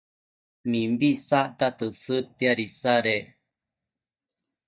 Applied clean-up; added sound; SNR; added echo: neural mask model DeepFilterNet 3.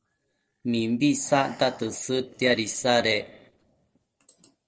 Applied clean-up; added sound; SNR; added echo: neural separator model SepFormer DNS4.